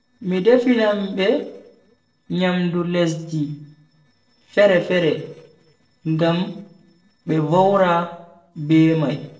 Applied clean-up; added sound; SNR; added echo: neural separator model SepFormer DNS4.